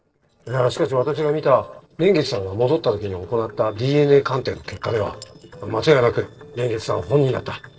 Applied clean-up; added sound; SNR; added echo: neural separator model SepFormer DNS4.